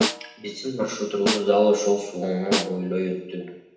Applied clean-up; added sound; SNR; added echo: none; Snare drum; 6 dB; reverberation time 0.8 s.